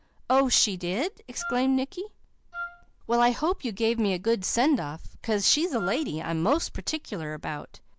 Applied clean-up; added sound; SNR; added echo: none; Wind instrument, woodwind instrument; 12 dB; none.